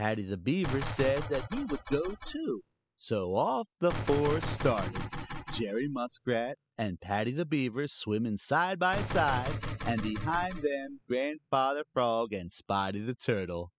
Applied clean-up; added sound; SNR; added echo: classical method spectral subtraction.